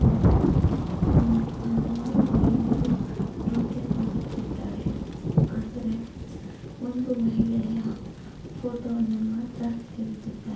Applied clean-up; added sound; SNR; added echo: none; Thunder / Rain; -4 dB; reverberation time 0.3 s.